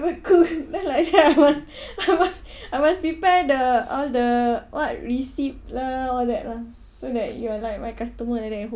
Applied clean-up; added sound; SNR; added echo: none; none; none; none.